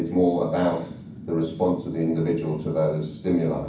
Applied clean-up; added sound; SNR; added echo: none; Fire; 16 dB; reverberation time 0.7 s.